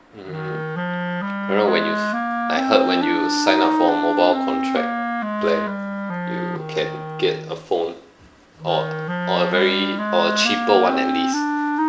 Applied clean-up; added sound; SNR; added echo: none; Wind instrument, woodwind instrument; 1 dB; none.